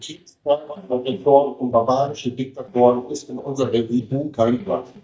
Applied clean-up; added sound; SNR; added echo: neural mask model DeepFilterNet 3.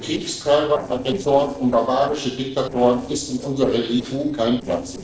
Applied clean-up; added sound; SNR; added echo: neural separator model SepFormer DNS4.